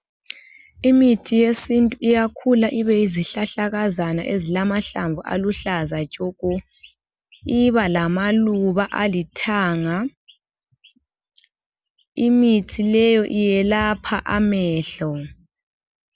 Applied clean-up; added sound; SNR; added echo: none; none; none; none.